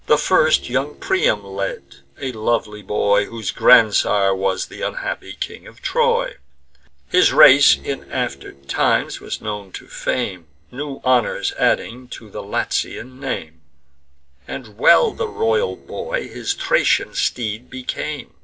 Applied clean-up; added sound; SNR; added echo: neural separator model SepFormer DNS4.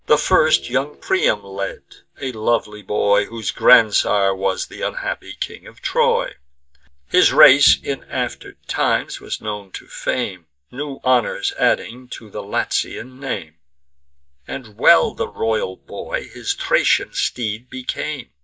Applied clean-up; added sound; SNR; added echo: neural mask model DeepFilterNet 3.